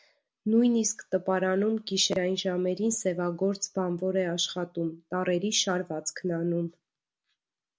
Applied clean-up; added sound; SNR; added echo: none; none; none; none.